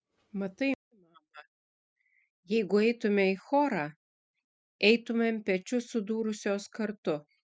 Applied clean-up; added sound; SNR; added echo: none; none; none; none.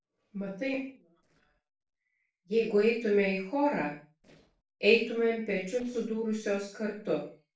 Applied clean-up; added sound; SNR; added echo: neural separator model SepFormer DNS4.